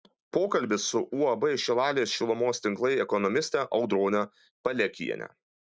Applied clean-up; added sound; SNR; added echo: none; none; none; none.